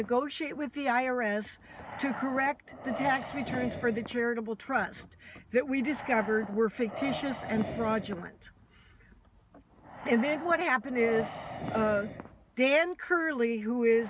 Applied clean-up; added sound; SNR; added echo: none; Breathing; 12 dB; none.